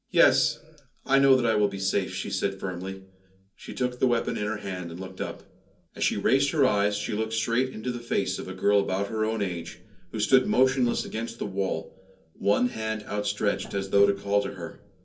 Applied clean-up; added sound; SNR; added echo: none; Tap; 15 dB; reverberation time 0.3 s.